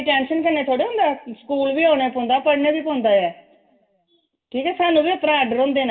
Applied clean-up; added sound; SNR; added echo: none; none; none; reverberation time 0.7 s.